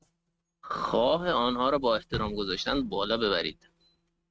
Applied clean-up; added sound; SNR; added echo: neural mask model RNNoise.